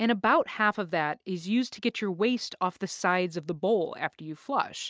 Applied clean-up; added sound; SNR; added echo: none; none; none; none.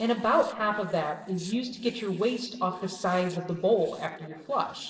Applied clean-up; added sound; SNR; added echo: neural separator model SepFormer DNS4.